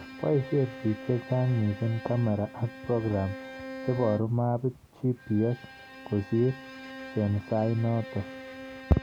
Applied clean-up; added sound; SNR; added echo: none; Bowed string instrument; 14 dB; none.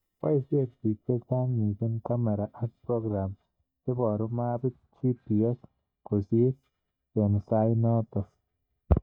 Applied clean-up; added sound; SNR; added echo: neural mask model DeepFilterNet 3.